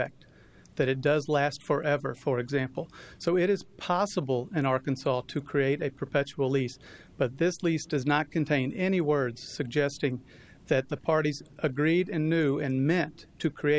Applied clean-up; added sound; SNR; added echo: none; none; none; none.